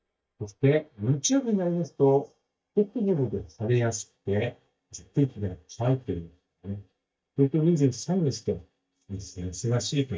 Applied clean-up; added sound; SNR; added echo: neural mask model DeepFilterNet 3.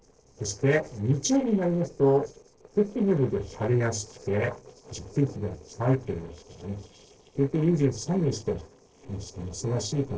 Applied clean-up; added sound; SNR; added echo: neural separator model SepFormer DNS4.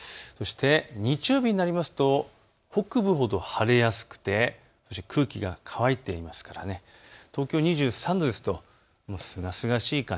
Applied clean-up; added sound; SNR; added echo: none; none; none; none.